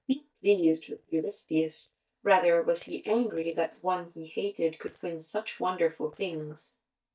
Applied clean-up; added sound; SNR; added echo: neural mask model DeepFilterNet 3.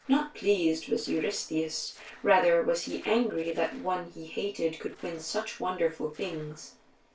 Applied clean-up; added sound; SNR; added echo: neural separator model SepFormer DNS4.